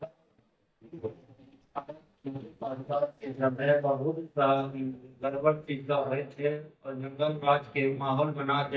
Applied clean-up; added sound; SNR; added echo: neural mask model DeepFilterNet 3.